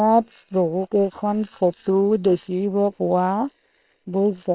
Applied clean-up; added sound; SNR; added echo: neural separator model SepFormer WHAM!.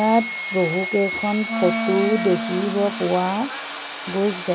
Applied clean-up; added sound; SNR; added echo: none; Wind instrument, woodwind instrument + Sawing; 5 dB; none.